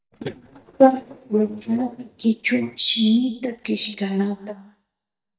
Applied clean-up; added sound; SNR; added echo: neural mask model DeepFilterNet 3.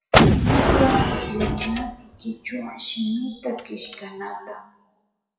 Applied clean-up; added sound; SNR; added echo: classical method WPE with log-MMSE.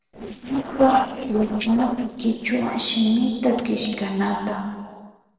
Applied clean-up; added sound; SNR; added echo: neural separator model SepFormer DNS4.